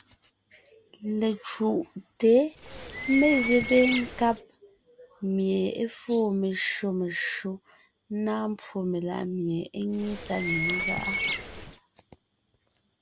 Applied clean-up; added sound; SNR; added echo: none; Bird; 4 dB; none.